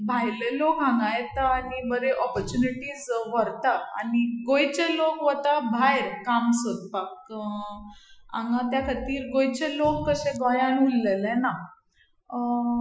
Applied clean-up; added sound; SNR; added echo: classical method Wiener filter.